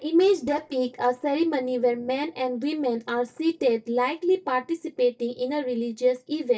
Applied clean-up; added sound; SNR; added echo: neural mask model DeepFilterNet 3.